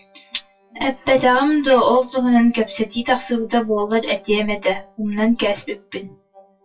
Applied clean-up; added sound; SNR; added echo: classical method WPE with log-MMSE.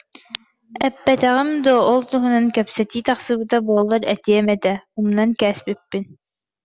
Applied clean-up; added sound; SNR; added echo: none; none; none; none.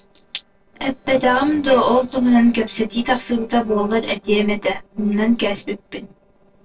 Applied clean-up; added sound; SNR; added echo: neural separator model SepFormer DNS4.